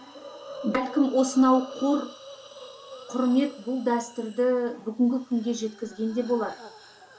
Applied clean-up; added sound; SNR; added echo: none; Hiss; 17 dB; reverberation time 0.2 s.